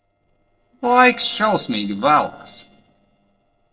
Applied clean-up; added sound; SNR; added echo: neural separator model SepFormer DNS4.